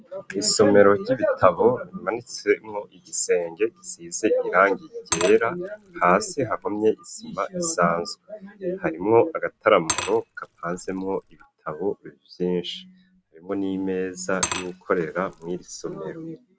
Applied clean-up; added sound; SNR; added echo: none; Glass / Liquid; 12 dB; none.